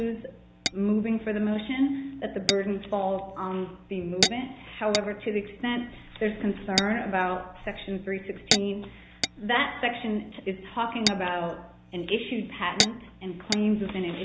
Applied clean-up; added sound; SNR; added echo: none; Tap / Glass; 5 dB; none.